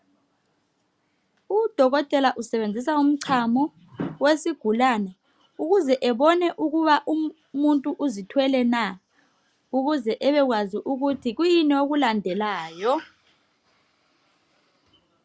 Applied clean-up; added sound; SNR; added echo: none; none; none; none.